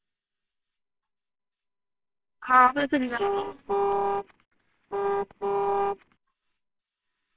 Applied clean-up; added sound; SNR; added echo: neural separator model SepFormer WHAMR!.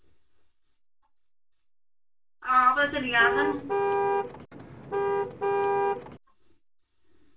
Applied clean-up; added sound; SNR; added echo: none; Car; -3 dB; reverberation time 0.1 s.